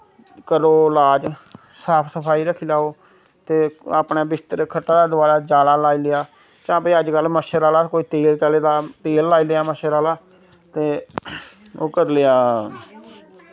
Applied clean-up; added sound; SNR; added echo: none; none; none; none.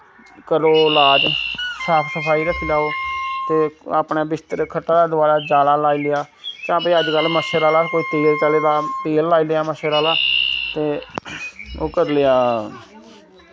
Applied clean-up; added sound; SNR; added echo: none; Wind instrument, woodwind instrument + Chirp, tweet; 7 dB; none.